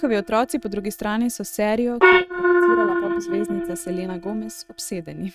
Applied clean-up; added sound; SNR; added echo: neural mask model RNNoise.